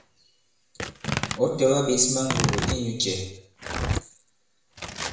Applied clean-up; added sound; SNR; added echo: none; Tearing; 4 dB; reverberation time 0.7 s.